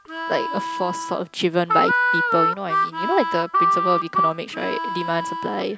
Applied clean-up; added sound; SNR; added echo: none; Harmonica; -2 dB; none.